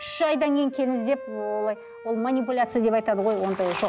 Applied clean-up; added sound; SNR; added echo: none; Wind instrument, woodwind instrument; 15 dB; none.